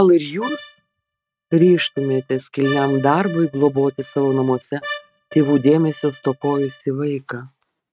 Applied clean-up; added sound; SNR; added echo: neural mask model RNNoise.